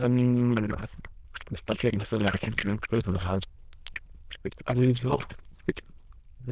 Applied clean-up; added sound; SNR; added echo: neural diffusion model UNIVERSE++.